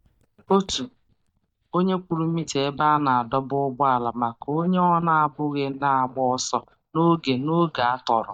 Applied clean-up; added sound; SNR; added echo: neural mask model DeepFilterNet 3.